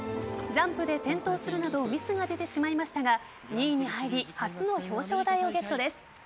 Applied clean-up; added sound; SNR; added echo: none; none; none; none.